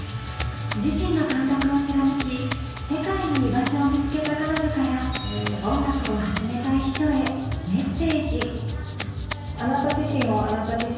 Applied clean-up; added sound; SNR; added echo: none; Rattle (instrument); 8 dB; reverberation time 1.2 s.